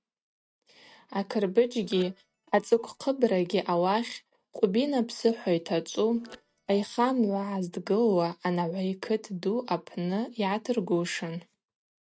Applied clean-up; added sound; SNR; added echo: neural mask model RNNoise.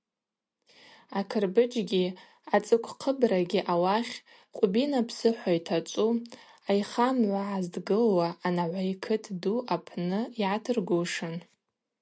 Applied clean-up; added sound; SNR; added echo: none; none; none; none.